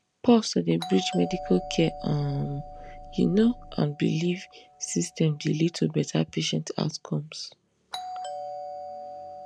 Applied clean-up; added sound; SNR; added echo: none; Engine + Doorbell; 14 dB; none.